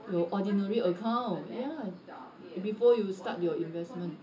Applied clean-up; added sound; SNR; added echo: none; Subway, metro, underground; 17 dB; reverberation time 0.2 s.